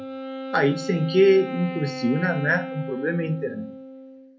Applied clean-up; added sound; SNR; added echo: none; Wind instrument, woodwind instrument; 10 dB; reverberation time 0.3 s.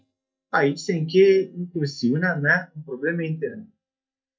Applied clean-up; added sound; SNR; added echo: neural mask model DeepFilterNet 3.